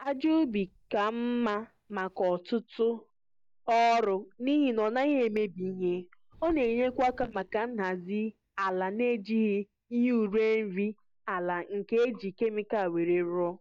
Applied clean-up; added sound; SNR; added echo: neural mask model DeepFilterNet 3.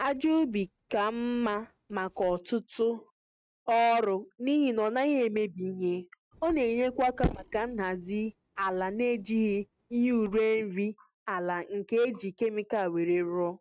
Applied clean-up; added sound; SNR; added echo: neural mask model RNNoise.